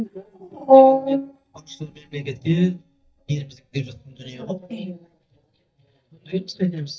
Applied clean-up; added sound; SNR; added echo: neural mask model DeepFilterNet 3.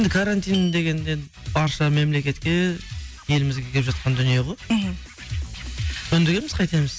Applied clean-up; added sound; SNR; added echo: none; none; none; none.